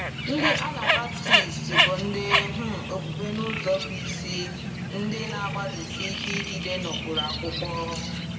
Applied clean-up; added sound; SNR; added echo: none; Bird; -4 dB; reverberation time 1.4 s.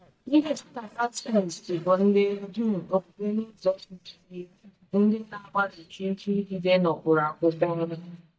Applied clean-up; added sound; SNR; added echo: neural mask model DeepFilterNet 3.